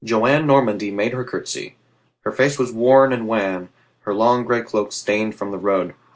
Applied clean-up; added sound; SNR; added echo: none; none; none; none.